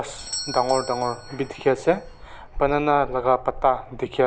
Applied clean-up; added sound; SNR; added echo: none; Doorbell + Bird vocalization, bird call, bird song; 13 dB; none.